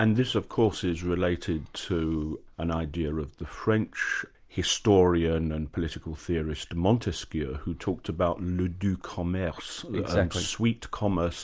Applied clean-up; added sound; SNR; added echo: none; none; none; none.